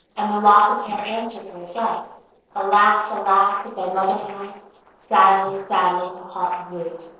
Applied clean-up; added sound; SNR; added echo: neural separator model SepFormer DNS4.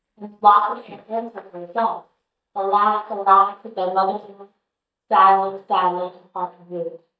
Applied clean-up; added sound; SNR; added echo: neural mask model DeepFilterNet 3.